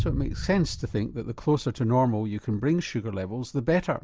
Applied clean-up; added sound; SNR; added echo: none; Boom; 11 dB; none.